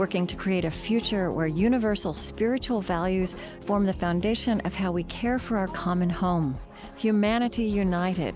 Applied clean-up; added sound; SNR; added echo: none; none; none; none.